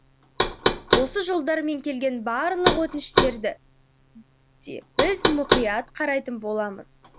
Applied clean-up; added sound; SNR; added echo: none; Knock; 0 dB; none.